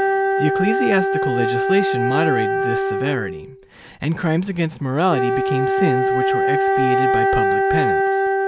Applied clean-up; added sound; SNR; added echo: none; Wind instrument, woodwind instrument; -4 dB; none.